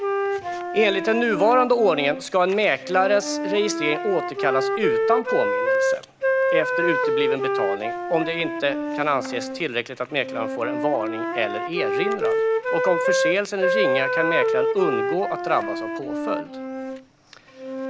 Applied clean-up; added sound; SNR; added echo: none; Wind instrument, woodwind instrument; 0 dB; none.